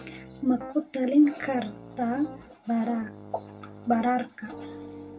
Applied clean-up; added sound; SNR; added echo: none; Piano; 16 dB; reverberation time 0.2 s.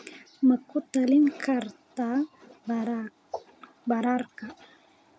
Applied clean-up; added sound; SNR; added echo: none; none; none; none.